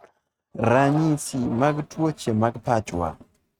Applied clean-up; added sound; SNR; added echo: neural mask model RNNoise.